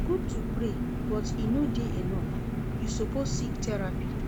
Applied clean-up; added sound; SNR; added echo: none; Engine; -4 dB; none.